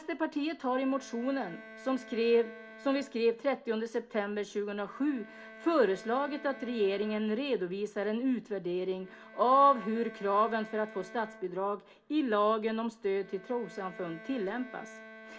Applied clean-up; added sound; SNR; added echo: none; Bowed string instrument; 20 dB; reverberation time 0.2 s.